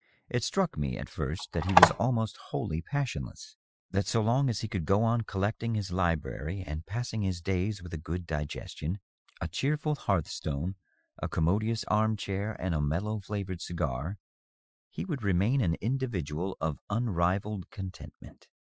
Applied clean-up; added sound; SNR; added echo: classical method Wiener filter.